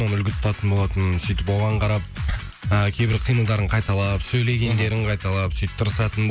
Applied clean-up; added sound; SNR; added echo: none; none; none; none.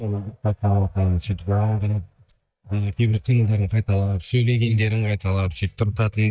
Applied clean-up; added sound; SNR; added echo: neural mask model DeepFilterNet 3.